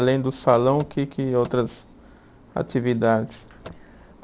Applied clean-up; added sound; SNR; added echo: none; Car; 20 dB; none.